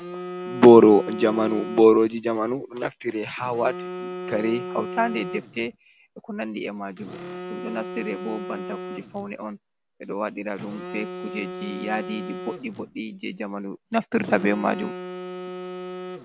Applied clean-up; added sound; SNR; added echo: none; Telephone; 12 dB; none.